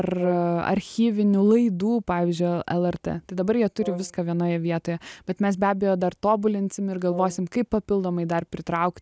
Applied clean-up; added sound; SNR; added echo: none; Brass instrument; 16 dB; none.